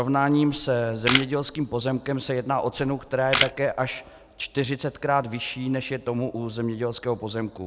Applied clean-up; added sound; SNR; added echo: none; Camera; 3 dB; none.